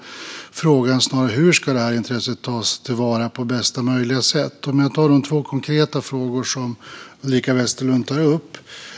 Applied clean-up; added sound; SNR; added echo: none; none; none; none.